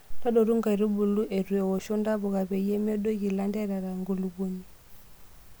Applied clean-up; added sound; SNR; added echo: none; none; none; none.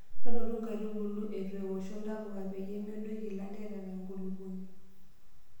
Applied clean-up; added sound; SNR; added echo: none; none; none; reverberation time 1.0 s.